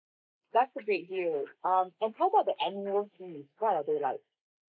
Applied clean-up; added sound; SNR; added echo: neural mask model Resemble Enhance denoiser.